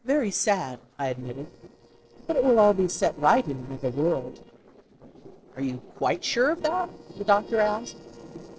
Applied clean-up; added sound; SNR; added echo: neural separator model SepFormer DNS4.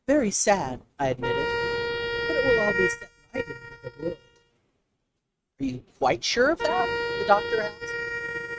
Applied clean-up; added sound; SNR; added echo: neural mask model RNNoise.